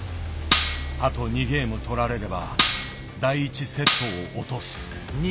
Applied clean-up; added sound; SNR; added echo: none; Cutlery, silverware; 1 dB; none.